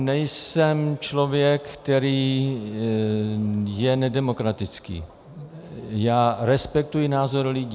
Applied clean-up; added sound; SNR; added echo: none; none; none; none.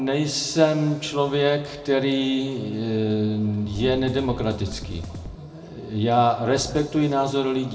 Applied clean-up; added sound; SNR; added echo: none; Drum kit; 12 dB; reverberation time 1.5 s.